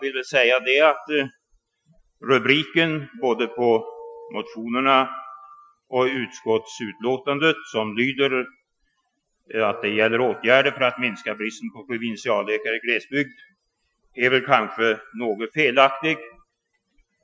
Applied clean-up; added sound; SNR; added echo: classical method Wiener filter.